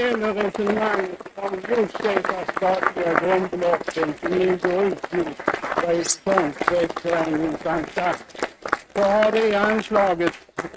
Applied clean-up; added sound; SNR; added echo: neural mask model RNNoise.